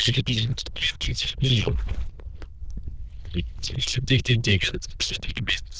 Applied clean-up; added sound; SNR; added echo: neural diffusion model UNIVERSE++.